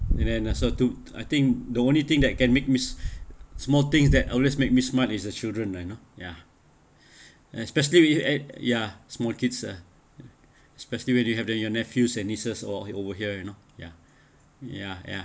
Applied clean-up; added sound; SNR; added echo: none; none; none; none.